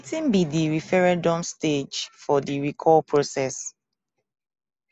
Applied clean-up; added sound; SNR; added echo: none; none; none; none.